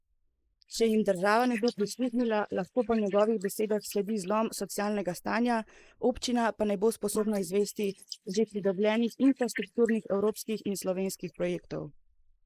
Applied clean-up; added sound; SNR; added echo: neural mask model Resemble Enhance denoiser.